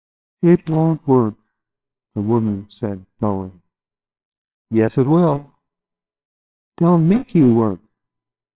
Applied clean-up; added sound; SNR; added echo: neural separator model SepFormer WHAMR!.